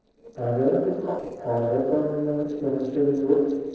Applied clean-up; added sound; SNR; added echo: neural separator model SepFormer DNS4.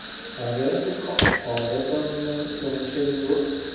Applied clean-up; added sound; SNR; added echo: none; Fire; 2 dB; reverberation time 1.1 s.